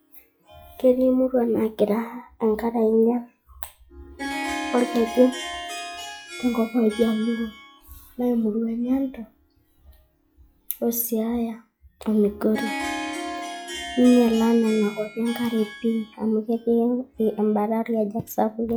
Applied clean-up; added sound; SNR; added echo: classical method log-MMSE.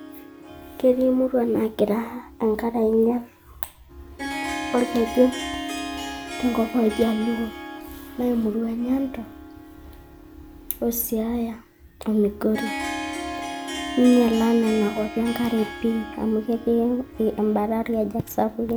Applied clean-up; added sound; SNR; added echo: none; Harp; 11 dB; none.